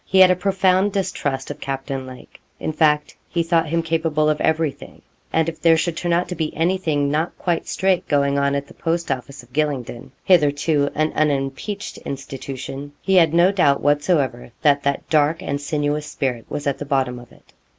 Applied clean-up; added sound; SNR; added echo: none; none; none; none.